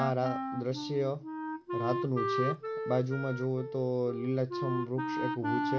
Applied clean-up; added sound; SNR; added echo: none; Wind instrument, woodwind instrument; 3 dB; none.